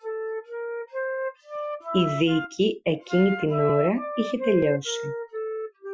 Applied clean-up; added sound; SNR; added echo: classical method Wiener filter.